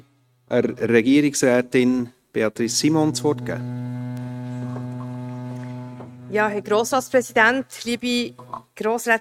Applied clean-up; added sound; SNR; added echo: neural mask model RNNoise.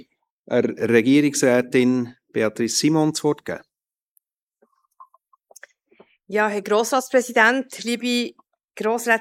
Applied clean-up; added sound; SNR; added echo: neural mask model Resemble Enhance denoiser.